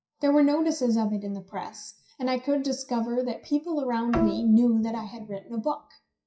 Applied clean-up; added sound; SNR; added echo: classical method WPE with log-MMSE.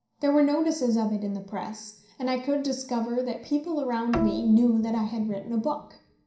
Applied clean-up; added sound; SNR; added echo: none; Bowed string instrument; 8 dB; reverberation time 0.5 s.